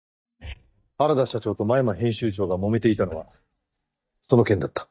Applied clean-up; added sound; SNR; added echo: neural mask model DeepFilterNet 3.